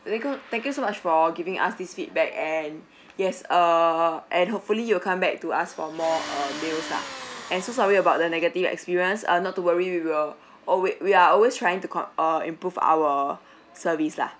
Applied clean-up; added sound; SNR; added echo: none; Tools; 13 dB; none.